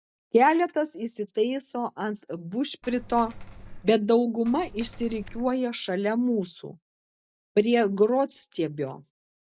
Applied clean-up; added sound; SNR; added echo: none; Coin (dropping); 15 dB; none.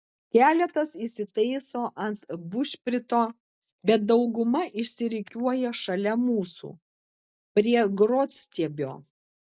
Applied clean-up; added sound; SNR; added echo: none; none; none; none.